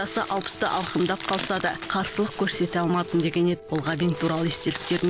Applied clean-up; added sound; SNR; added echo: none; Crushing; 11 dB; none.